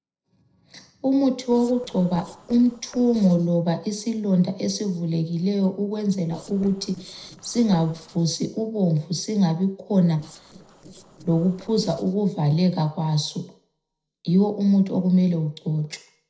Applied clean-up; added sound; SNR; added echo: neural separator model SepFormer DNS4.